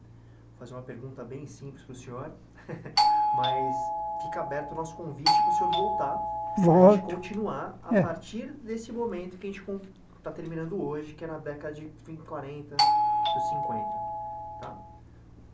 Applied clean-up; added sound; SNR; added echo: none; Doorbell; -3 dB; none.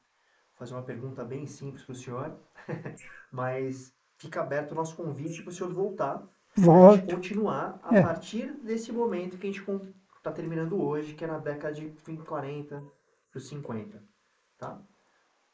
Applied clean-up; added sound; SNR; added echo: neural mask model Resemble Enhance denoiser.